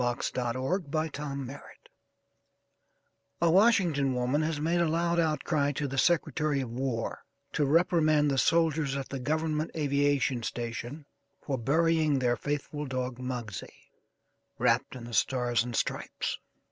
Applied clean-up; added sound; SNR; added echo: none; none; none; none.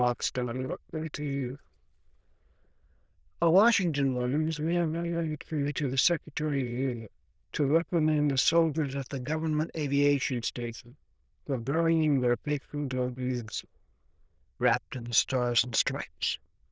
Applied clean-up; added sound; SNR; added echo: neural diffusion model UNIVERSE++.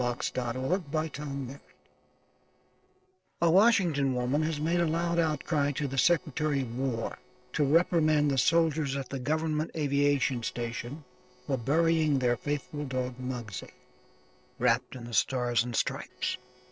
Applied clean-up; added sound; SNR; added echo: neural separator model SepFormer DNS4.